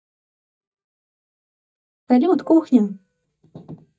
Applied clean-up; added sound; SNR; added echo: neural mask model DeepFilterNet 3.